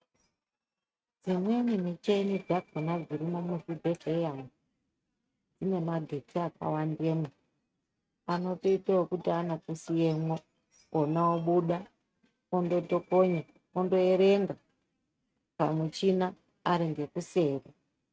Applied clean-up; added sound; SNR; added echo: neural mask model RNNoise.